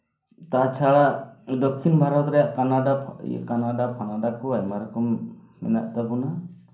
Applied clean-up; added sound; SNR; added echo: none; none; none; reverberation time 0.6 s.